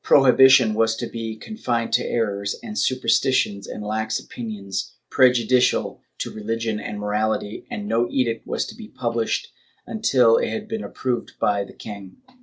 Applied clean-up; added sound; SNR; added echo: none; none; none; none.